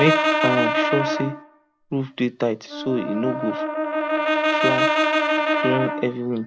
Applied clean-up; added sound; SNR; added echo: none; Brass instrument; -3 dB; none.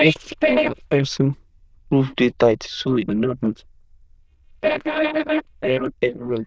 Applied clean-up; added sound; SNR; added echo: neural diffusion model UNIVERSE++.